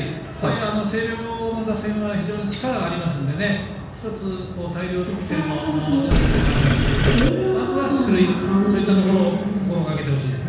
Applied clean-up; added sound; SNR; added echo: none; Sink (filling or washing); -4 dB; reverberation time 1.1 s.